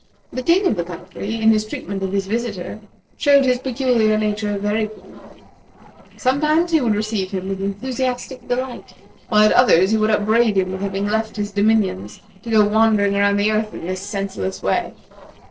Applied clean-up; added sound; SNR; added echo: neural separator model SepFormer DNS4.